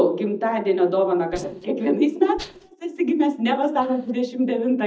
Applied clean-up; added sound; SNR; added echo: neural mask model DeepFilterNet 3.